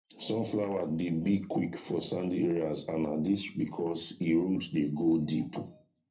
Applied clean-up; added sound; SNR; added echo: none; none; none; reverberation time 0.3 s.